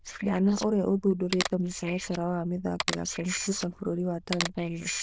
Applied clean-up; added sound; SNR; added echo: neural diffusion model UNIVERSE++.